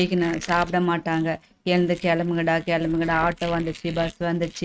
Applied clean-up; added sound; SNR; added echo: neural mask model RNNoise.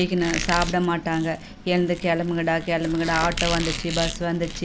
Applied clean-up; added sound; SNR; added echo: none; Squeak; 8 dB; none.